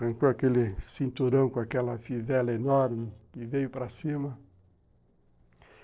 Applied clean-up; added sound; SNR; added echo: neural separator model SepFormer DNS4.